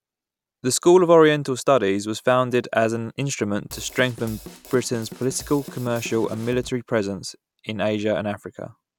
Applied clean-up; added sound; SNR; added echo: none; Drum kit; 17 dB; none.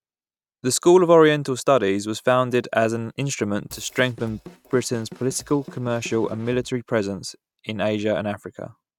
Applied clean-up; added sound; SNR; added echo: neural mask model RNNoise.